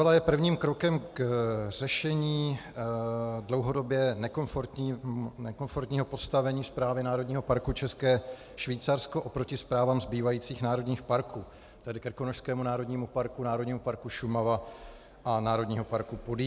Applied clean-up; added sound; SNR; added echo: none; none; none; none.